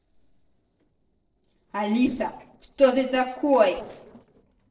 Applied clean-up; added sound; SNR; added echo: neural separator model SepFormer DNS4.